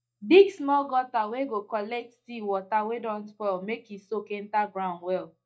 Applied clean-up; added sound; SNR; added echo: neural mask model DeepFilterNet 3.